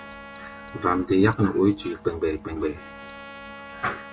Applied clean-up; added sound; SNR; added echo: none; Bell + Trumpet; 18 dB; none.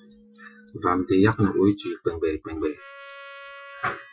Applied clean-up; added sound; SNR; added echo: classical method Wiener filter.